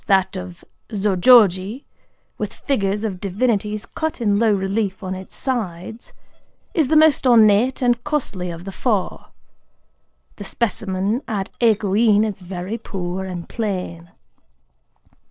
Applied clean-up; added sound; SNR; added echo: neural separator model SepFormer DNS4.